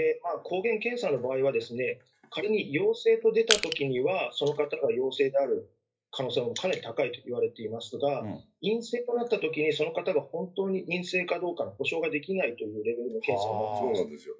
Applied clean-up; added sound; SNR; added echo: classical method WPE with log-MMSE.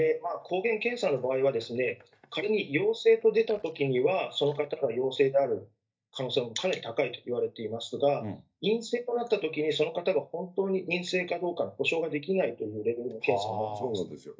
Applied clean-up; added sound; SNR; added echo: neural mask model DeepFilterNet 3.